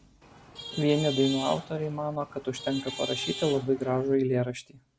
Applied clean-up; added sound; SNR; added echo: none; Traffic noise, roadway noise / Vehicle horn, car horn, honking; 11 dB; none.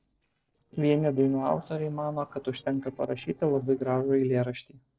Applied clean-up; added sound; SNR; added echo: neural separator model SepFormer DNS4.